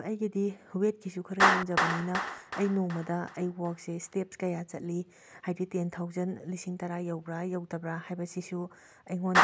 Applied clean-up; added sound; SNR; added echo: none; Clapping; 1 dB; none.